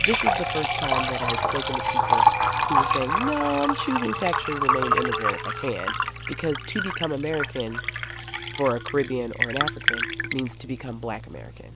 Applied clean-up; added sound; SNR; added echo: none; Liquid; -4 dB; none.